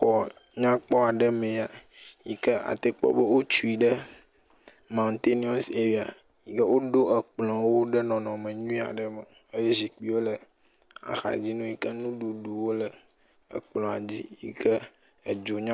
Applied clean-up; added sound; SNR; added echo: none; none; none; none.